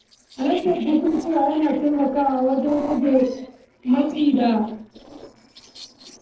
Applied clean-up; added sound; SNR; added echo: neural separator model SepFormer DNS4.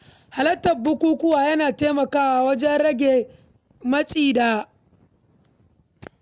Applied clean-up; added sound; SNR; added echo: none; none; none; none.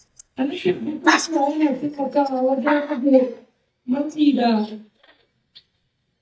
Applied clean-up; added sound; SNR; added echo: neural mask model DeepFilterNet 3.